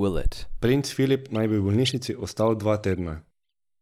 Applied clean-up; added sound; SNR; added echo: neural mask model DeepFilterNet 3.